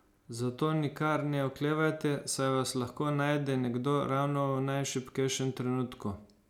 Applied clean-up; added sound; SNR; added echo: none; none; none; none.